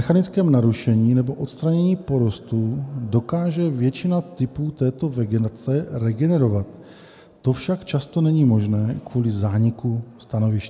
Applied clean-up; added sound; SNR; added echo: none; none; none; none.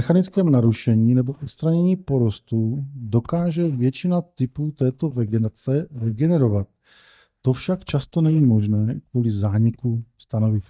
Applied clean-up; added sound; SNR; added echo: neural mask model DeepFilterNet 3.